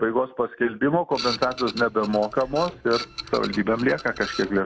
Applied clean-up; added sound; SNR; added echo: none; Printer; 12 dB; none.